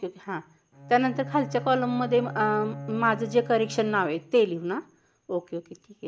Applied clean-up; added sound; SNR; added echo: none; Bowed string instrument; 14 dB; none.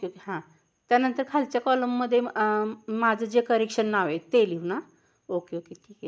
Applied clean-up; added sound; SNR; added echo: none; none; none; none.